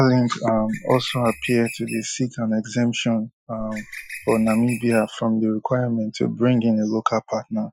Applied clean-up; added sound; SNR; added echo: classical method Wiener filter.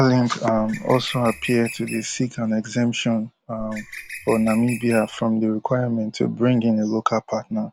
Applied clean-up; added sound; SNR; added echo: none; Bird; 15 dB; none.